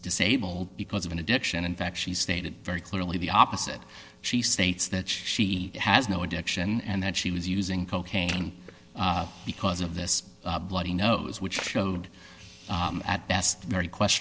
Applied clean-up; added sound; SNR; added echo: neural separator model SepFormer DNS4.